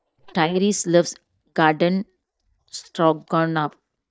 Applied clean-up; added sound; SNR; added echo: neural mask model DeepFilterNet 3.